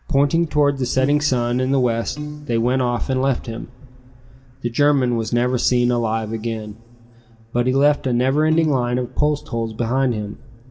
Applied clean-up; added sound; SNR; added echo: none; Piano; 12 dB; reverberation time 1.9 s.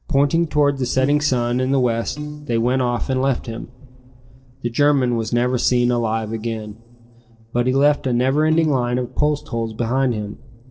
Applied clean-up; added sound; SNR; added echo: neural separator model SepFormer DNS4.